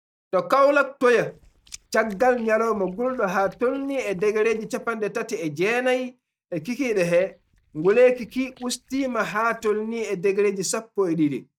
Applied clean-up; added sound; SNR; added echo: neural mask model DeepFilterNet 3.